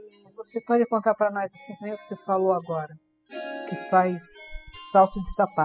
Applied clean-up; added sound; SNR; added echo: classical method spectral subtraction.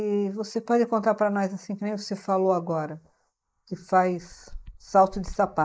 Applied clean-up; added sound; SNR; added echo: neural mask model Resemble Enhance denoiser.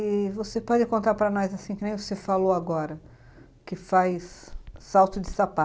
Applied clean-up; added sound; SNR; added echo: none; none; none; none.